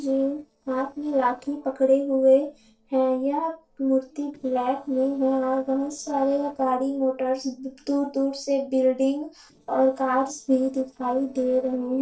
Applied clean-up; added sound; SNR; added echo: neural separator model SepFormer DNS4.